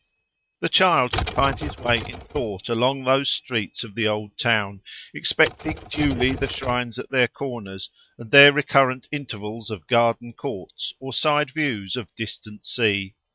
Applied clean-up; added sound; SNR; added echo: neural mask model RNNoise.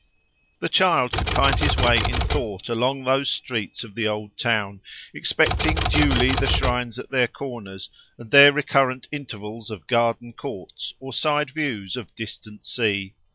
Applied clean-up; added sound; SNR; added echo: none; Typewriter; -1 dB; none.